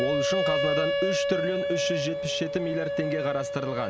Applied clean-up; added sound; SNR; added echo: none; Wind instrument, woodwind instrument; -2 dB; none.